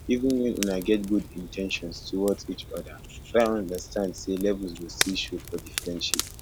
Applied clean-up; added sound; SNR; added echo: none; Crackle; 9 dB; none.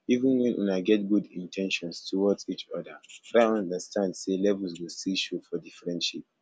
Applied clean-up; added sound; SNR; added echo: none; none; none; none.